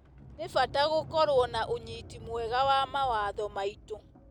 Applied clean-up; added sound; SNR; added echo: none; Sliding door; 16 dB; none.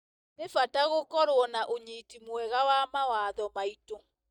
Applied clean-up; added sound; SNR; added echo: neural mask model DeepFilterNet 3.